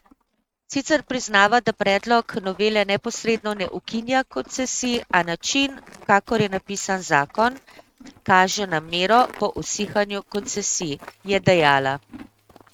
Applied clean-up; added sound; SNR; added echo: neural mask model RNNoise.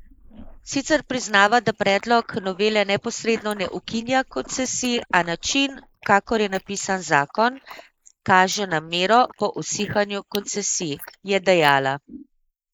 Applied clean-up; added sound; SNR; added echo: neural mask model Resemble Enhance denoiser.